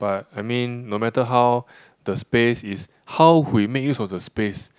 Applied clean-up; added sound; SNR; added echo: none; none; none; none.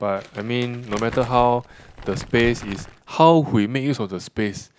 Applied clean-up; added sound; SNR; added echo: none; Crumpling, crinkling; 16 dB; none.